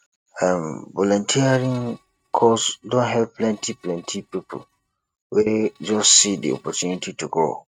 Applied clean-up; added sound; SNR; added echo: neural mask model RNNoise.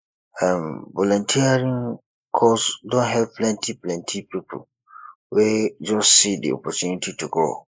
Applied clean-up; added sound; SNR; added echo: neural mask model Resemble Enhance denoiser.